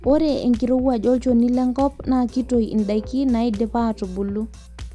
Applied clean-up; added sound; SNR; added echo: none; Drum kit + Musical instrument; 16 dB; none.